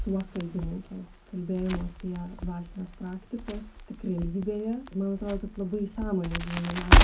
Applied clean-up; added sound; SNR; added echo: none; Crackle; -4 dB; reverberation time 0.4 s.